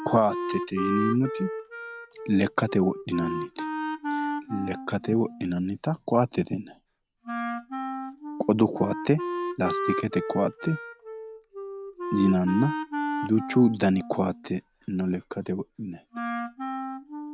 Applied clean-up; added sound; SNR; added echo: none; Wind instrument, woodwind instrument; 7 dB; none.